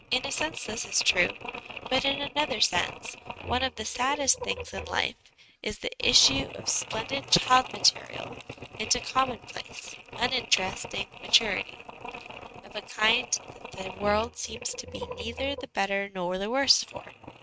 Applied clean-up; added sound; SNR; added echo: neural mask model RNNoise.